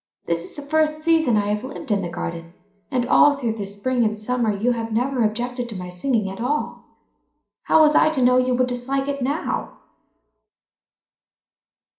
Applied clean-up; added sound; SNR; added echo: none; none; none; reverberation time 0.5 s.